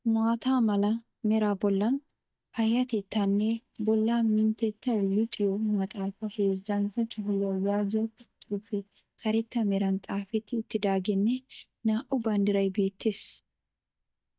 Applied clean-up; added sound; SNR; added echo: neural mask model DeepFilterNet 3.